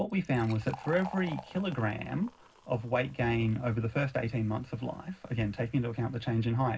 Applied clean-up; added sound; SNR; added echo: none; Fill (with liquid); 19 dB; reverberation time 0.4 s.